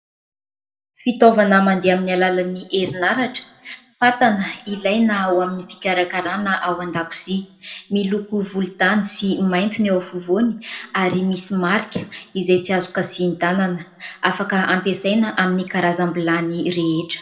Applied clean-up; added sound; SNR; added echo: none; none; none; reverberation time 1.3 s.